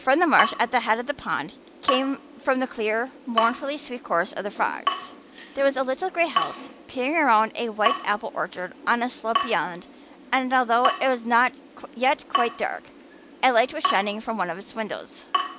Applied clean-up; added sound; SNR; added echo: none; Drip / Water tap, faucet; 7 dB; none.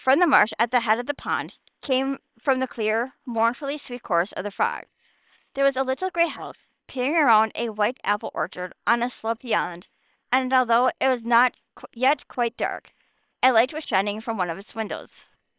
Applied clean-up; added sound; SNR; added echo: neural separator model SepFormer WHAM!.